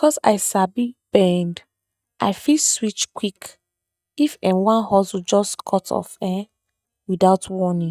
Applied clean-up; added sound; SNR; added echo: neural mask model DeepFilterNet 3.